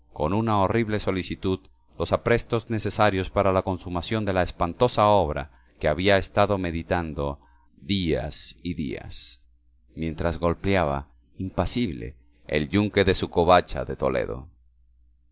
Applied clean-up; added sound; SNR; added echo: none; none; none; none.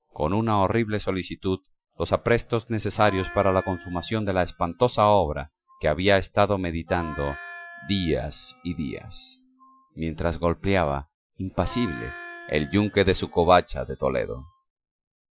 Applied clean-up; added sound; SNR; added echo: classical method Wiener filter.